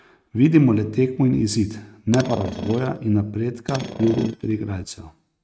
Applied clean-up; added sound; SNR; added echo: neural mask model RNNoise.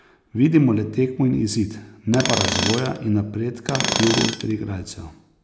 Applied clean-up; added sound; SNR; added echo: none; Tools; 4 dB; none.